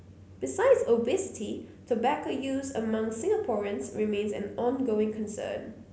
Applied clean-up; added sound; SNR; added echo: none; none; none; none.